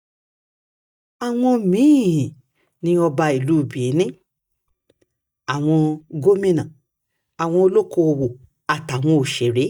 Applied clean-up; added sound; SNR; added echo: neural mask model DeepFilterNet 3.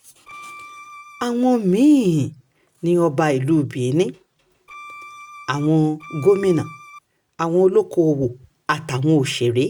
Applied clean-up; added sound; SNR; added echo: none; Bowed string instrument; 19 dB; none.